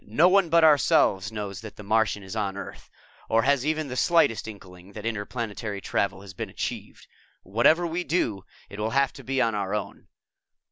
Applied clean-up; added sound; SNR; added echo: none; none; none; none.